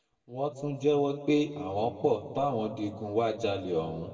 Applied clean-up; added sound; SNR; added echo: none; none; none; reverberation time 1.4 s.